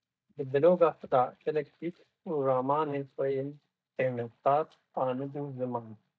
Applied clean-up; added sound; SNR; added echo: neural mask model DeepFilterNet 3.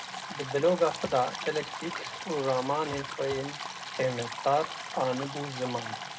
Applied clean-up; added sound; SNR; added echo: none; Stream; 8 dB; reverberation time 0.2 s.